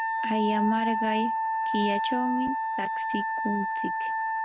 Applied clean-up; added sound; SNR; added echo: none; Wind instrument, woodwind instrument; -2 dB; none.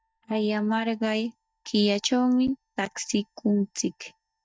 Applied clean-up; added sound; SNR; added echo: neural mask model DeepFilterNet 3.